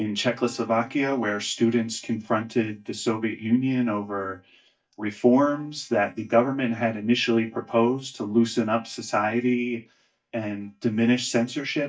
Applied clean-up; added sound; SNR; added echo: neural mask model DeepFilterNet 3.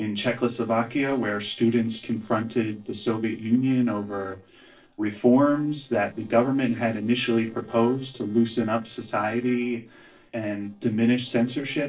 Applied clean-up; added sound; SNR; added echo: neural separator model SepFormer DNS4.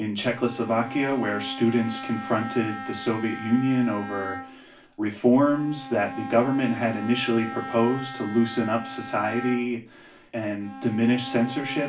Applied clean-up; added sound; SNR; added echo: none; Bowed string instrument; 12 dB; reverberation time 0.3 s.